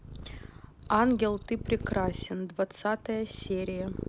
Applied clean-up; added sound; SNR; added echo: none; Purr; 10 dB; none.